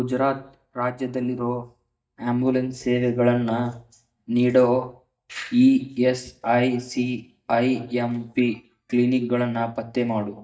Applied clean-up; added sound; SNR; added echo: neural mask model DeepFilterNet 3.